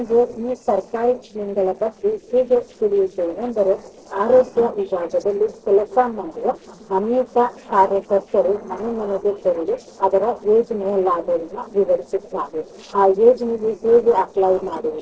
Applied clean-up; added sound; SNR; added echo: neural separator model SepFormer DNS4.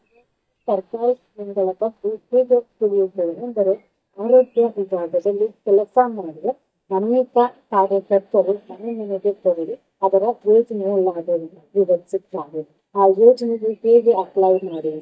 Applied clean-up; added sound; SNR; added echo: neural mask model DeepFilterNet 3.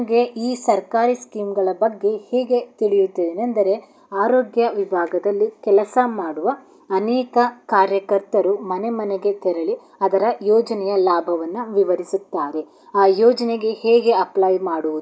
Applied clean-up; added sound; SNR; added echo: none; none; none; none.